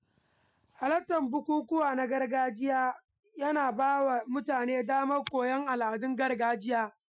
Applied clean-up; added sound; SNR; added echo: classical method Wiener filter.